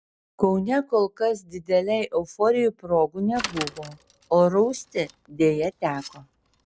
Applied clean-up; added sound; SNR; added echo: none; Bicycle; 16 dB; none.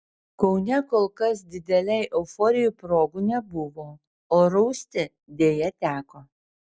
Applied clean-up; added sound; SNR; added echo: none; none; none; none.